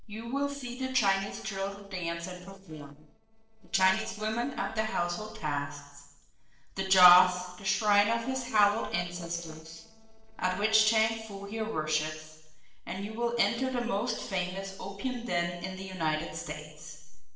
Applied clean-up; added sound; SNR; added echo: neural separator model SepFormer DNS4.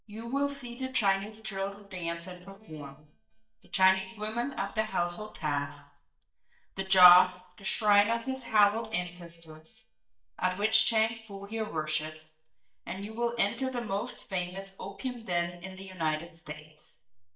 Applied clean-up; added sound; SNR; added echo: neural mask model DeepFilterNet 3.